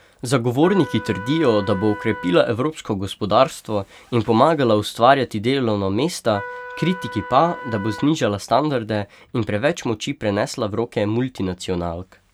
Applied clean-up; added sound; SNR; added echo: none; Trumpet; 13 dB; none.